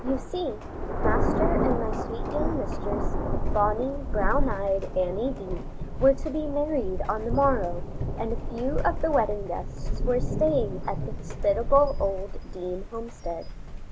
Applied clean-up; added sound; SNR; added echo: none; Thunder; 0 dB; none.